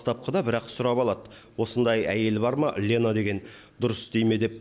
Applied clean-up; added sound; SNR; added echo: none; none; none; none.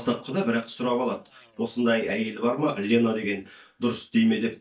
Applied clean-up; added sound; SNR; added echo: neural mask model DeepFilterNet 3.